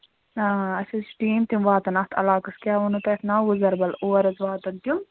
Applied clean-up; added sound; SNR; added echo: none; none; none; none.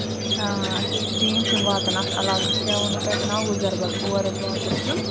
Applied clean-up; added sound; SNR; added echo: none; Squeak; -3 dB; none.